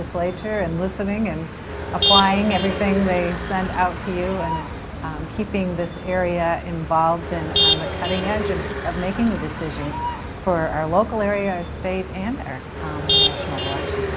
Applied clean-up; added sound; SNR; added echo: none; Motor vehicle (road); 2 dB; none.